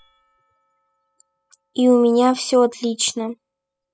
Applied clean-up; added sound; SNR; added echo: classical method spectral subtraction.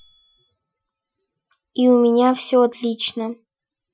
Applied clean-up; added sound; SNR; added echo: classical method Wiener filter.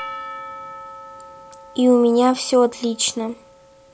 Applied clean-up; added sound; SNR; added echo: none; Percussion; 17 dB; none.